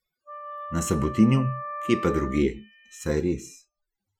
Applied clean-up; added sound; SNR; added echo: classical method Wiener filter.